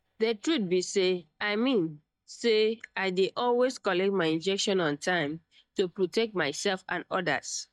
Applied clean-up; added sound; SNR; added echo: neural mask model DeepFilterNet 3.